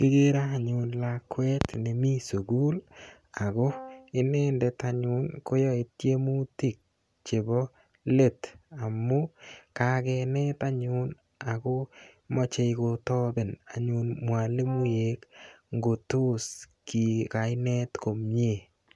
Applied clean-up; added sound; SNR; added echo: none; Brass instrument; 17 dB; none.